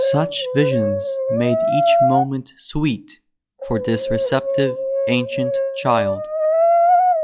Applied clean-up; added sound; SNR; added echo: classical method log-MMSE.